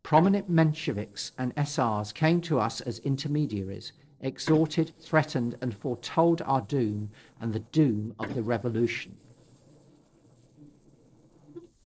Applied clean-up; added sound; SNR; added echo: neural separator model SepFormer DNS4.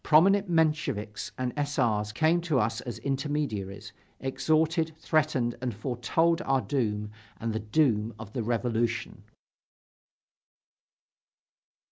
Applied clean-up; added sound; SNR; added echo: none; none; none; none.